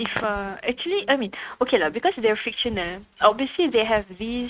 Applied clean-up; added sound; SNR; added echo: neural mask model RNNoise.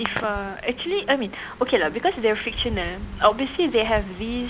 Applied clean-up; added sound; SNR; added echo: none; Hands; 12 dB; none.